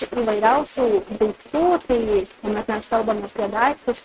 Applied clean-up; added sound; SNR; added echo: neural mask model RNNoise.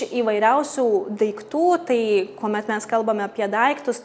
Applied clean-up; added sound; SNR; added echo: none; none; none; none.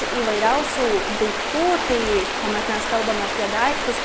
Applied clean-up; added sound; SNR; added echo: none; Stream; 1 dB; none.